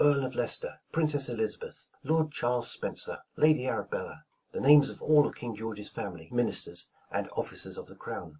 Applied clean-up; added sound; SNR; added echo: none; none; none; none.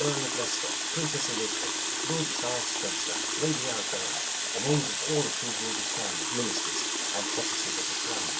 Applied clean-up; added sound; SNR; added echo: none; Water tap, faucet; -5 dB; none.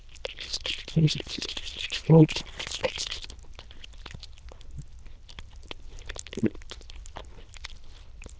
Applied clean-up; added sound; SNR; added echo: neural diffusion model UNIVERSE++.